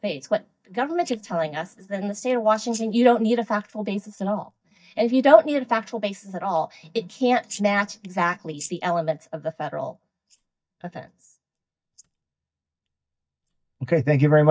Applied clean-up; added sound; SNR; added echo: neural mask model DeepFilterNet 3.